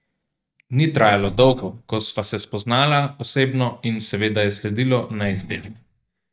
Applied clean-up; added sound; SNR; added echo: neural mask model DeepFilterNet 3.